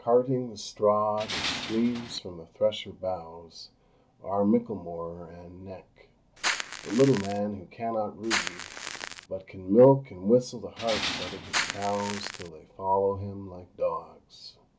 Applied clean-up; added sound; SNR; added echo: none; Crackle + Tools; 5 dB; none.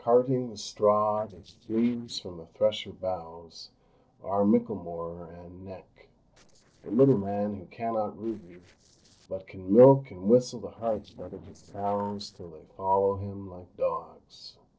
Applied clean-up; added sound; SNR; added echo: neural separator model SepFormer DNS4.